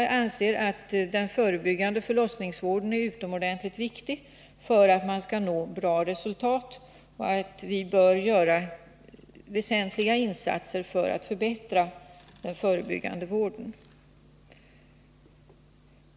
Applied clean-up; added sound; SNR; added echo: none; none; none; none.